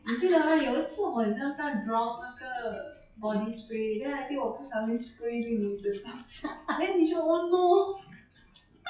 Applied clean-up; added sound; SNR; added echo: classical method log-MMSE.